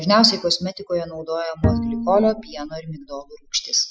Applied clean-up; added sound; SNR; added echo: classical method spectral subtraction.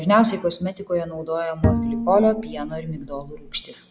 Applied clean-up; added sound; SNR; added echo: none; Bowed string instrument; 4 dB; none.